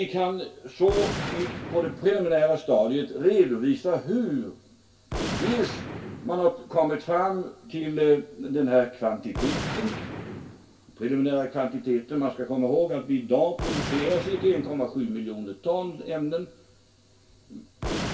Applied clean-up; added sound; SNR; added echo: none; Gunshot, gunfire; 11 dB; reverberation time 0.2 s.